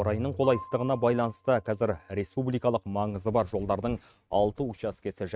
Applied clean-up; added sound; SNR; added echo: neural mask model RNNoise.